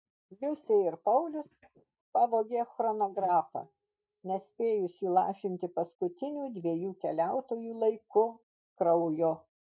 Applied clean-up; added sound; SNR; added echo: neural mask model DeepFilterNet 3.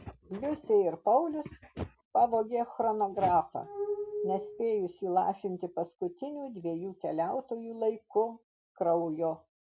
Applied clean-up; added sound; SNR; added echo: none; Glass; 6 dB; none.